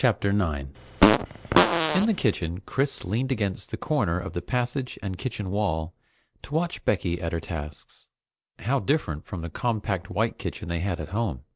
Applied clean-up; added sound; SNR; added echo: none; Fart; -4 dB; none.